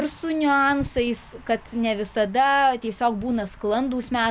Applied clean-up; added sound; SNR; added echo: none; none; none; none.